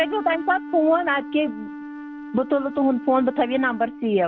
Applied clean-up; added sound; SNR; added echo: none; Wind instrument, woodwind instrument; 13 dB; none.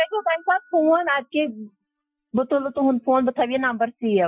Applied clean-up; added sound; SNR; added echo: classical method Wiener filter.